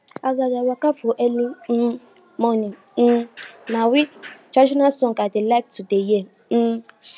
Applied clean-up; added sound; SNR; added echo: none; none; none; none.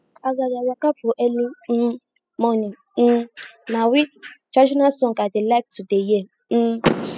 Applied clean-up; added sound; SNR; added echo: classical method spectral subtraction.